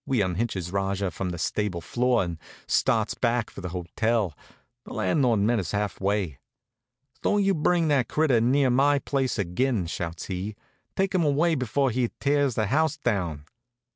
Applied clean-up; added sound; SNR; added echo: none; none; none; none.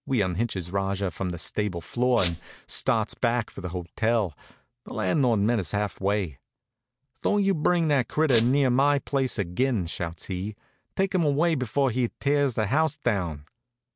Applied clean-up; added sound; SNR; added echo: none; Squeak; 2 dB; none.